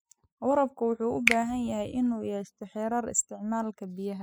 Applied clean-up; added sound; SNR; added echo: classical method spectral subtraction.